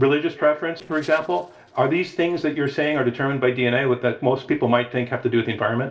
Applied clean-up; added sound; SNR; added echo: neural separator model SepFormer DNS4.